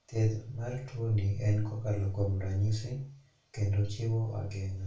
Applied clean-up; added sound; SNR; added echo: none; none; none; reverberation time 0.3 s.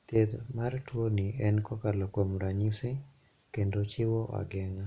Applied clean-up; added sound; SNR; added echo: none; none; none; none.